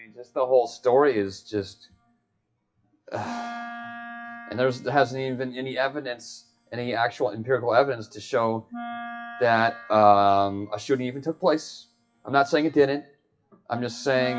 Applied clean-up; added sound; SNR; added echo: classical method WPE with log-MMSE.